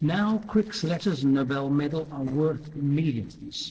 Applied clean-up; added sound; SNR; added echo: neural separator model SepFormer DNS4.